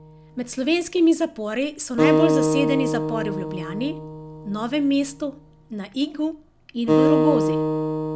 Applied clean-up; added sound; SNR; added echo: none; Acoustic guitar; -1 dB; none.